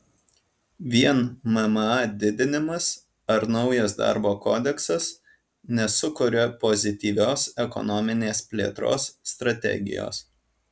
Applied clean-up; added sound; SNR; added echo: none; none; none; none.